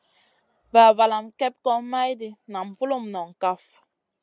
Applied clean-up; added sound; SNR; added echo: none; none; none; none.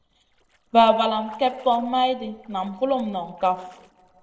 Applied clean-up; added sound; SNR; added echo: neural separator model SepFormer DNS4.